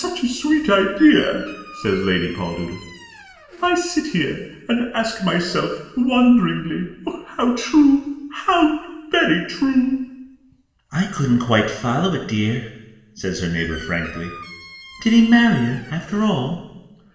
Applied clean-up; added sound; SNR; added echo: none; Squeak; 19 dB; reverberation time 1.1 s.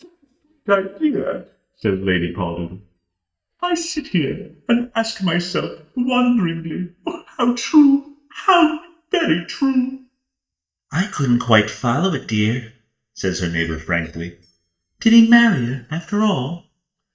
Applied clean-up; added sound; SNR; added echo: neural mask model DeepFilterNet 3.